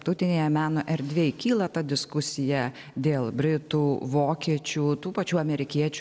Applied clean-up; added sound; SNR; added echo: none; none; none; none.